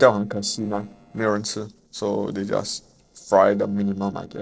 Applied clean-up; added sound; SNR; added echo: neural separator model SepFormer DNS4.